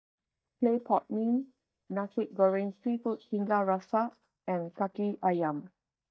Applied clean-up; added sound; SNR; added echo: neural mask model DeepFilterNet 3.